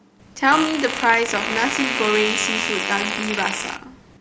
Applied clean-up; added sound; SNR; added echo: none; Fart; 3 dB; none.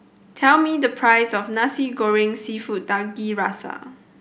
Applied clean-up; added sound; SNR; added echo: none; none; none; none.